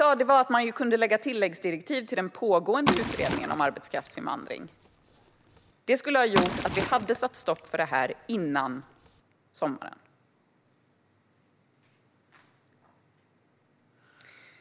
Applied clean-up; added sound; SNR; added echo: none; Liquid; 5 dB; none.